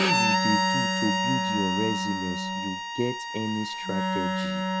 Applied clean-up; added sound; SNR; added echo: none; Bowed string instrument + Wind instrument, woodwind instrument; -4 dB; none.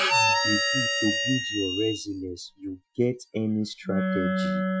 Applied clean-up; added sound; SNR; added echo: classical method Wiener filter.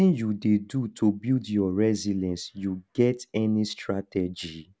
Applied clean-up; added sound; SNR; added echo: none; none; none; none.